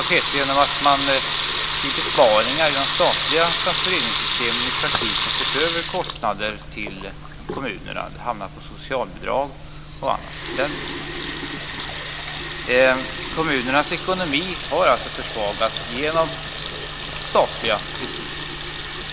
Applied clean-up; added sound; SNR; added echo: none; Sink (filling or washing) / Water tap, faucet / Liquid; 3 dB; none.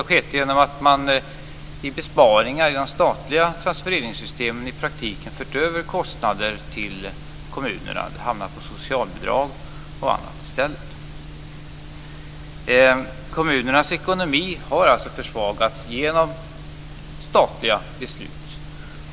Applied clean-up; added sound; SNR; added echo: none; none; none; none.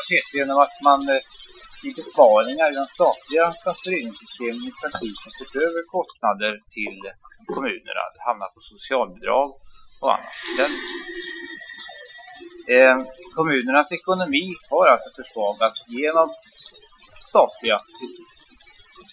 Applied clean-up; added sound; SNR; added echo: classical method Wiener filter.